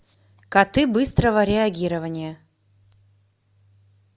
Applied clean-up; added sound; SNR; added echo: none; none; none; none.